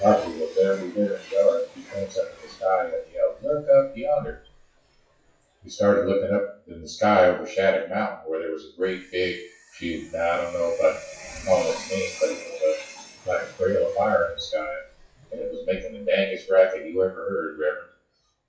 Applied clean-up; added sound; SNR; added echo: classical method WPE with log-MMSE.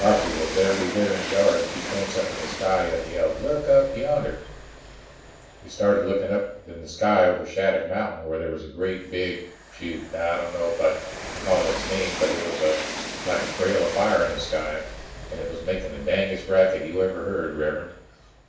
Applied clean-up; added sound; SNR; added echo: none; Train; 11 dB; reverberation time 0.7 s.